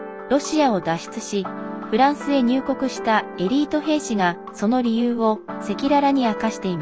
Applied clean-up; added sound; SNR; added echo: none; none; none; none.